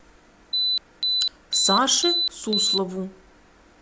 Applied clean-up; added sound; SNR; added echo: none; Alarm; -3 dB; none.